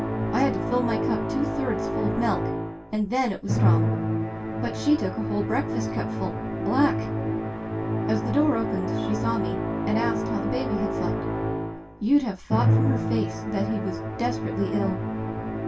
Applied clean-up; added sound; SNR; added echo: none; Musical instrument; -2 dB; reverberation time 0.2 s.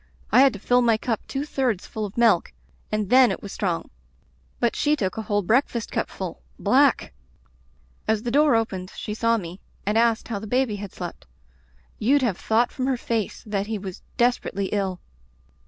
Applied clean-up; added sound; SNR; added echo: none; none; none; none.